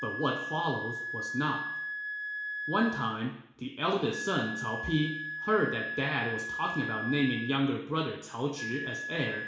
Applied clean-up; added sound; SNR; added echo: none; Wind instrument, woodwind instrument; 6 dB; reverberation time 0.7 s.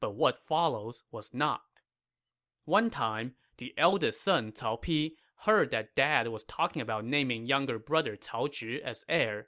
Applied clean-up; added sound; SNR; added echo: none; none; none; none.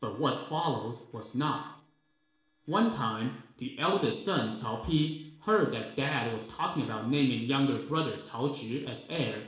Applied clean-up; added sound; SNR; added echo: neural separator model SepFormer DNS4.